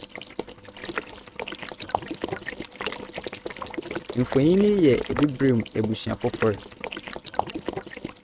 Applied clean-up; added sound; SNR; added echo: neural mask model RNNoise.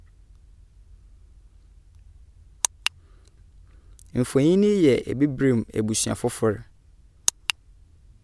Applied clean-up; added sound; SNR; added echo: none; none; none; none.